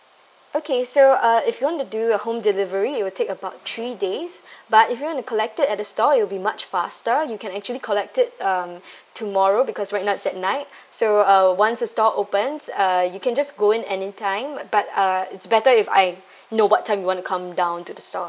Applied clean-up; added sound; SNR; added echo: none; none; none; none.